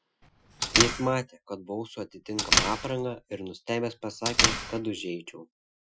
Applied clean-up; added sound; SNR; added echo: classical method Wiener filter.